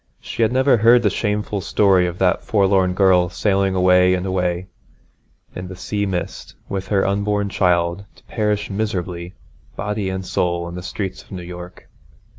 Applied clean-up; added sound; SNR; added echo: none; none; none; none.